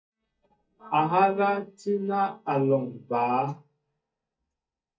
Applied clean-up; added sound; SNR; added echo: neural mask model DeepFilterNet 3.